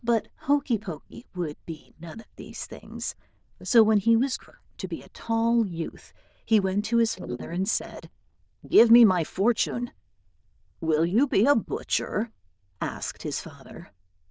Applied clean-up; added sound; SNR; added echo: neural diffusion model UNIVERSE++.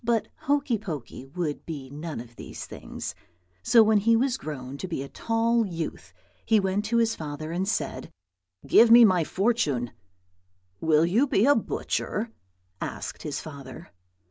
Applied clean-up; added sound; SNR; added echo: none; none; none; none.